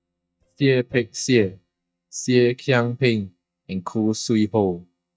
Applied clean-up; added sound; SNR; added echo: neural mask model DeepFilterNet 3.